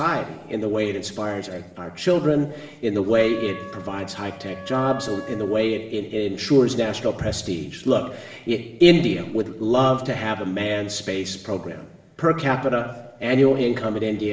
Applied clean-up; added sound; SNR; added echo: none; Wind instrument, woodwind instrument; 15 dB; reverberation time 1.1 s.